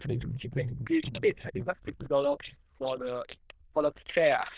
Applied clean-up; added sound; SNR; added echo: neural diffusion model UNIVERSE++.